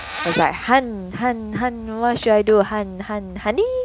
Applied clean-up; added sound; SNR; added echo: none; Squeak; 15 dB; none.